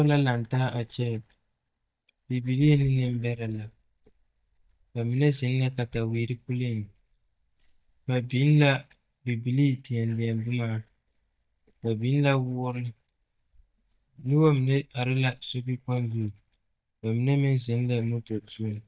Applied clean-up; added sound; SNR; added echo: neural mask model DeepFilterNet 3.